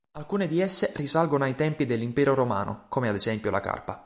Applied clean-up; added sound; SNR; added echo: none; none; none; none.